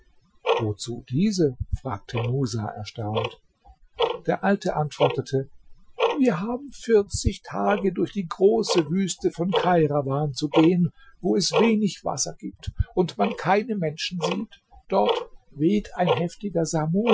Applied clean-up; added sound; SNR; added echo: classical method Wiener filter.